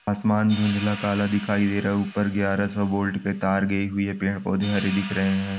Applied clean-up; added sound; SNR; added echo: none; Hi-hat; 17 dB; none.